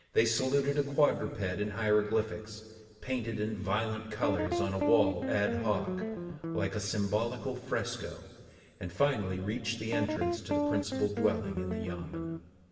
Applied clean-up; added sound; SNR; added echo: none; Guitar; 2 dB; reverberation time 2.3 s.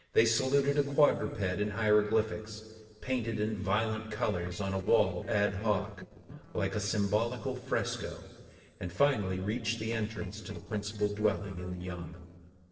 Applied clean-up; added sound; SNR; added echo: neural separator model SepFormer DNS4.